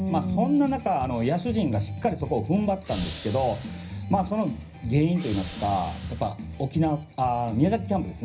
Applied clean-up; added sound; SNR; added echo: none; Hiss / Breathing; 18 dB; reverberation time 0.5 s.